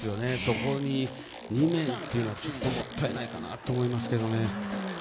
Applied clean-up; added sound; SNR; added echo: none; none; none; none.